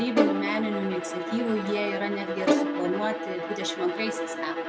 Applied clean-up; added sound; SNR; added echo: none; Bowed string instrument + Bowed string instrument; -1 dB; none.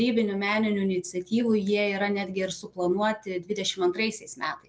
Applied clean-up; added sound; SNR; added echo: none; none; none; none.